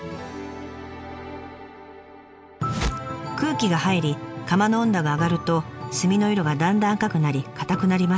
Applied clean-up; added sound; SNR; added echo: none; none; none; none.